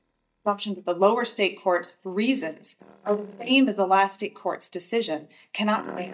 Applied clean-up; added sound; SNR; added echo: neural mask model DeepFilterNet 3.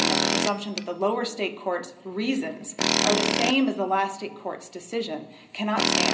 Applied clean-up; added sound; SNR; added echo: none; Tools; 0 dB; reverberation time 0.5 s.